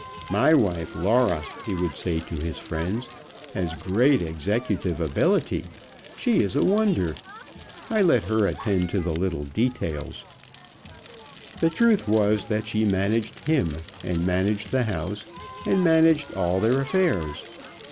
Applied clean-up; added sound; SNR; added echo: none; Crackle; 16 dB; none.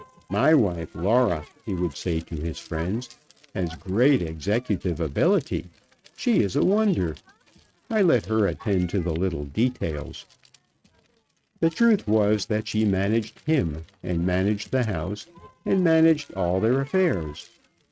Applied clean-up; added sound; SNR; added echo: neural mask model RNNoise.